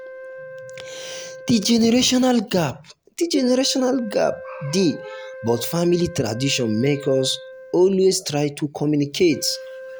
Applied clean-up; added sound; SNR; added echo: none; Wind instrument, woodwind instrument; 17 dB; none.